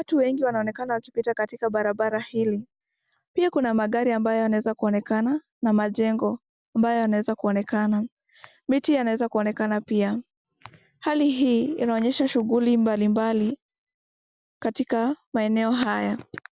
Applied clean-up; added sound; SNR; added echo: none; none; none; none.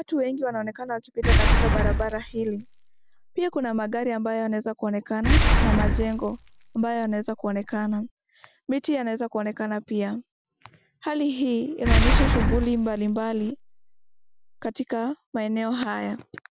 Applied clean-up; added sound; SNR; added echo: none; Boom; -4 dB; none.